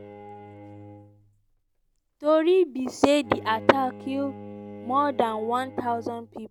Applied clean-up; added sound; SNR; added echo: none; Bowed string instrument; 17 dB; none.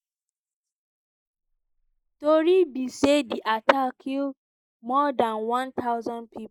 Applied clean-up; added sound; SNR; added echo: neural mask model Resemble Enhance denoiser.